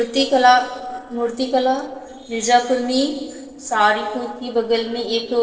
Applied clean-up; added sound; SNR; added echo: neural separator model SepFormer DNS4.